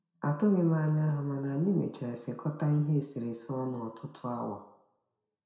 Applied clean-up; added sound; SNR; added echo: none; none; none; reverberation time 0.6 s.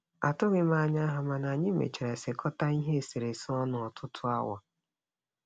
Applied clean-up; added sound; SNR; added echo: none; none; none; none.